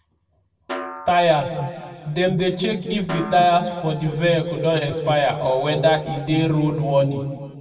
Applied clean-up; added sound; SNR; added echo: none; Snare drum; 16 dB; reverberation time 2.0 s.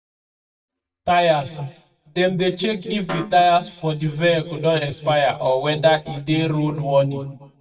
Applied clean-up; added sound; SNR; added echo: neural mask model DeepFilterNet 3.